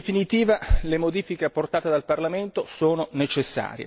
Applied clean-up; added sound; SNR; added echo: none; none; none; none.